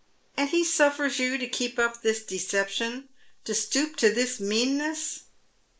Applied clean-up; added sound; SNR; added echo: neural mask model Resemble Enhance denoiser.